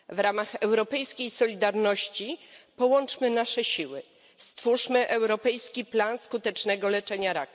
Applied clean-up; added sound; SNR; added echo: none; none; none; none.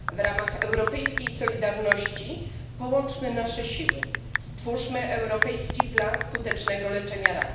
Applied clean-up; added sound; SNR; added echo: none; Typing; 1 dB; reverberation time 0.9 s.